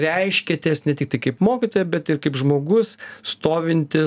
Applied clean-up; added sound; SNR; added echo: none; none; none; none.